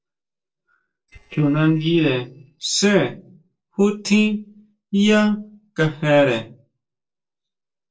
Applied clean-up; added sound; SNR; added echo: neural separator model SepFormer DNS4.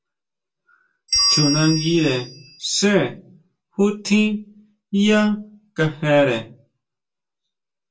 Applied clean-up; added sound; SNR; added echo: none; Bell; 2 dB; reverberation time 0.2 s.